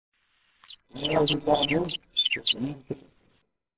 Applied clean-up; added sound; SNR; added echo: neural separator model SepFormer WHAMR!.